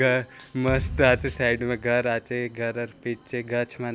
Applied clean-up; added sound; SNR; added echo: none; Thump, thud; 11 dB; none.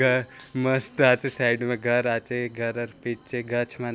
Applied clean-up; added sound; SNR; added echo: none; none; none; none.